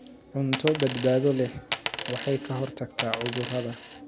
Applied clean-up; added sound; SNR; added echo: none; Coin (dropping); 3 dB; none.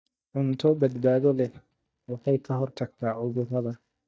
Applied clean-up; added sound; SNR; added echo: neural mask model DeepFilterNet 3.